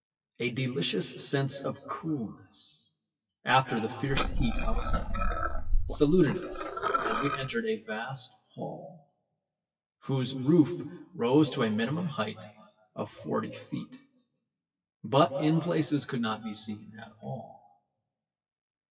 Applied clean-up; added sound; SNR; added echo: classical method WPE with log-MMSE.